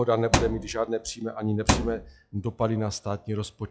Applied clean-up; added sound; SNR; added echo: classical method log-MMSE.